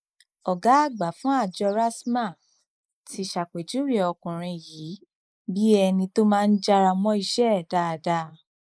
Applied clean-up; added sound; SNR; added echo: neural mask model Resemble Enhance denoiser.